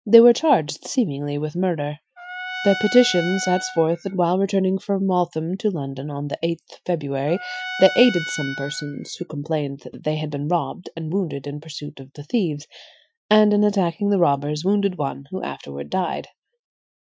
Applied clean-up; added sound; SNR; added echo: classical method Wiener filter.